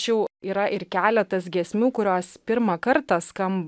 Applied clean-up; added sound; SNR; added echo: none; none; none; none.